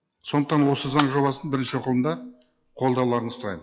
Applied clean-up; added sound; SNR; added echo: classical method log-MMSE.